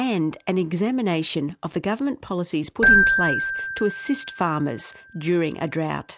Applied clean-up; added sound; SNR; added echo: none; Keyboard (musical); 1 dB; none.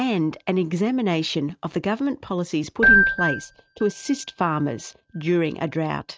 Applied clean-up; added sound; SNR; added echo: neural mask model RNNoise.